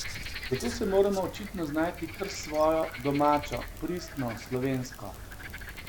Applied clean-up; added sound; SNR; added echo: none; Frog; 10 dB; none.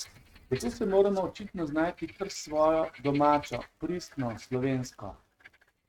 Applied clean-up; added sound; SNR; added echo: neural mask model RNNoise.